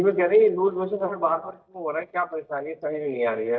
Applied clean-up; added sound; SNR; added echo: neural mask model DeepFilterNet 3.